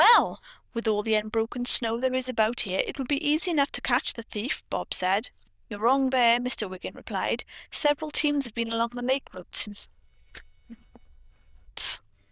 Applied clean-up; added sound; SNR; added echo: neural diffusion model UNIVERSE++.